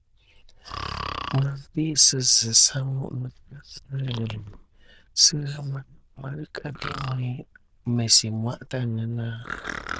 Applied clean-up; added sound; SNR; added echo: neural diffusion model UNIVERSE++.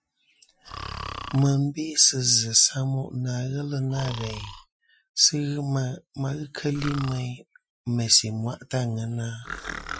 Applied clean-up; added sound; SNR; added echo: classical method Wiener filter.